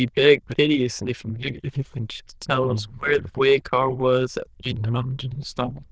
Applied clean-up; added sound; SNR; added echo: neural diffusion model UNIVERSE++.